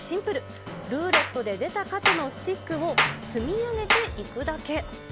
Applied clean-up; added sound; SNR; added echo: none; Clapping; -1 dB; none.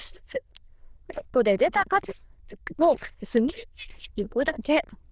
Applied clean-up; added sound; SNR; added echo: neural diffusion model UNIVERSE++.